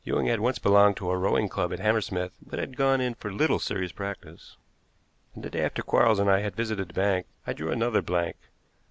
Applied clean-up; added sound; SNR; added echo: none; none; none; none.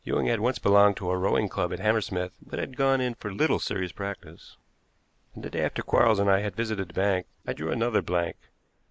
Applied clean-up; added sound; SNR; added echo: neural mask model Resemble Enhance denoiser.